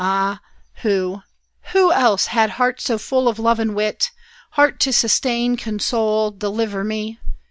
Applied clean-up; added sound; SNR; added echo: none; none; none; none.